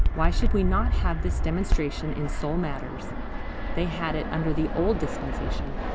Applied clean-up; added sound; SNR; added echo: none; Fixed-wing aircraft, airplane; -4 dB; none.